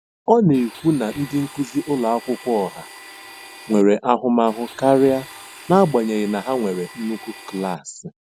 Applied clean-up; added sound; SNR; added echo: none; Domestic sounds, home sounds; 19 dB; none.